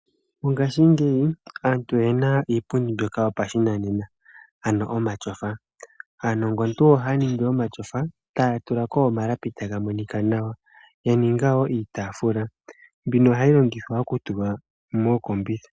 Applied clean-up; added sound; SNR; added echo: none; none; none; none.